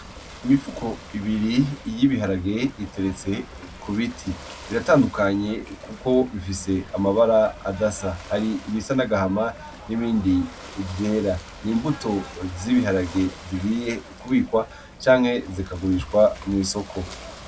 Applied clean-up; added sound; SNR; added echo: none; Ocean / Boat, Water vehicle; 17 dB; none.